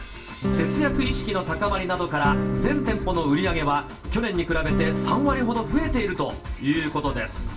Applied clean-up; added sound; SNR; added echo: none; Acoustic guitar / Strum; 4 dB; reverberation time 0.2 s.